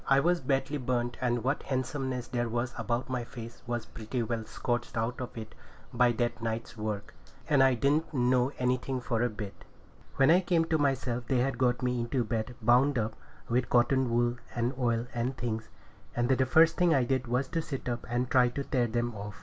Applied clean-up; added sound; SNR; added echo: none; none; none; none.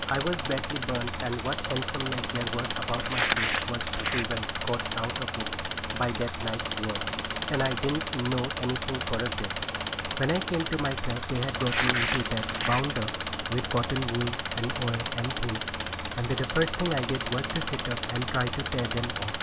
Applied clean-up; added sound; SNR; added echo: none; Crumpling, crinkling + Engine; -1 dB; none.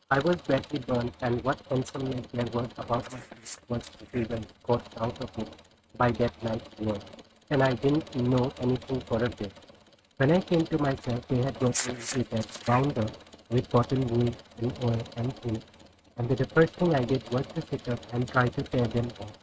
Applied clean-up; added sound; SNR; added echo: neural mask model RNNoise.